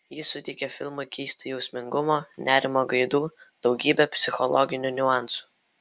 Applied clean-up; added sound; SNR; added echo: none; none; none; none.